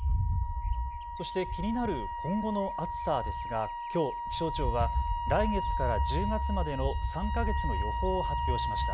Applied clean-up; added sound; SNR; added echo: none; Bird + Wind instrument, woodwind instrument; -3 dB; none.